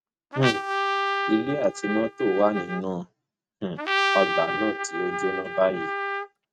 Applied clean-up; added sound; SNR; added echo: neural mask model RNNoise.